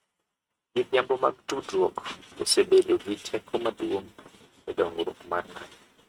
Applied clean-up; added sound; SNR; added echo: neural mask model RNNoise.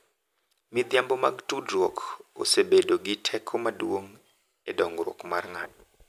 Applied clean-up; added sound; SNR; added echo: none; none; none; none.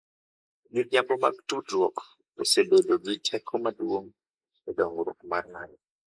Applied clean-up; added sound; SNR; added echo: neural mask model Resemble Enhance denoiser.